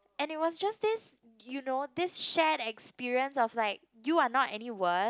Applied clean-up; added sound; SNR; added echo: none; none; none; none.